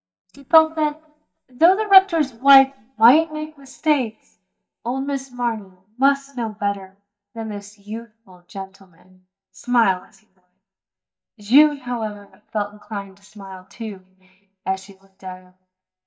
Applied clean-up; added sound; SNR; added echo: neural mask model DeepFilterNet 3.